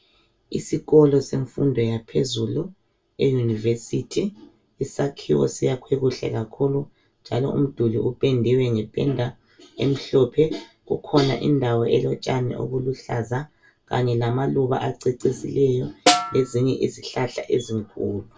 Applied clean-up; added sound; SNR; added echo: none; Snare drum; 0 dB; reverberation time 0.1 s.